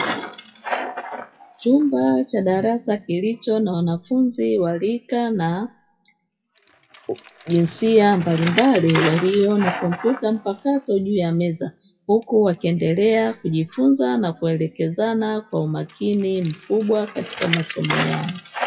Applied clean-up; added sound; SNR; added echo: classical method WPE with log-MMSE.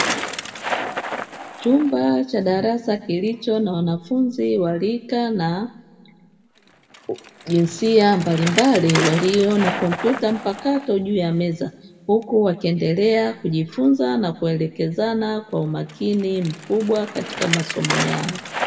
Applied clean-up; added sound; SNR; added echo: none; Bicycle; 10 dB; reverberation time 1.1 s.